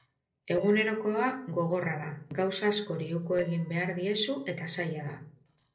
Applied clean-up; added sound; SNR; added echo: neural separator model SepFormer DNS4.